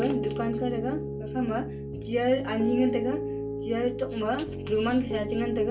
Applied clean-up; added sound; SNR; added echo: none; Piano; 4 dB; reverberation time 0.2 s.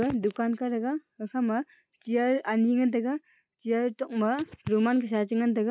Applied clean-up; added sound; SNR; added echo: none; none; none; none.